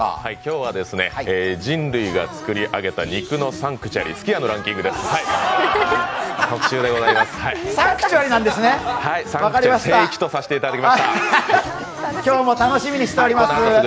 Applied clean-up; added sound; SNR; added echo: none; none; none; none.